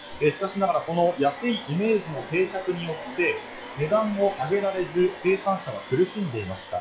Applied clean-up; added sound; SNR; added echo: classical method log-MMSE.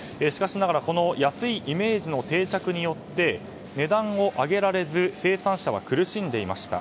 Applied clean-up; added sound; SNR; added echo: none; none; none; none.